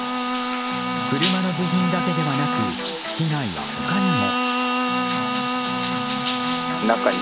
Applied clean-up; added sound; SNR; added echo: none; Bowed string instrument + Bathtub (filling or washing); -1 dB; none.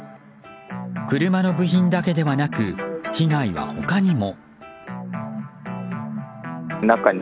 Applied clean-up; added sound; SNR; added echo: none; none; none; none.